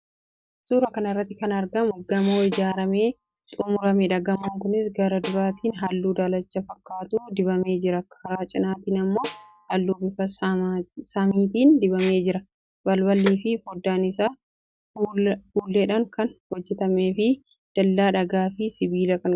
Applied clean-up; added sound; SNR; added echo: none; Snare drum; 16 dB; none.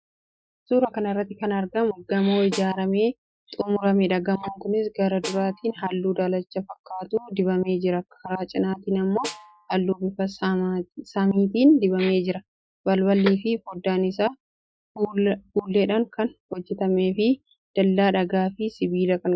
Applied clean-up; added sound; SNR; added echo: classical method Wiener filter.